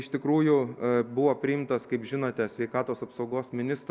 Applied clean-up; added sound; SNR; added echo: none; none; none; none.